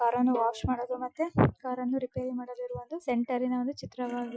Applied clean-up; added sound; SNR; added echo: classical method Wiener filter.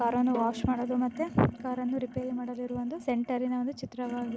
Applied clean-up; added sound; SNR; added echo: none; Bowed string instrument + Sink (filling or washing); 11 dB; none.